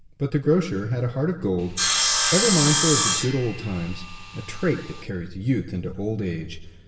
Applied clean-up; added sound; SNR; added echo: none; Sawing; -1 dB; reverberation time 1.1 s.